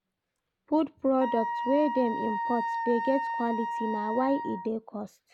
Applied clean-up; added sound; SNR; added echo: none; Wind instrument, woodwind instrument; 4 dB; none.